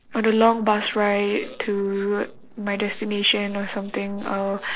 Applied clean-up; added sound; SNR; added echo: neural separator model SepFormer DNS4.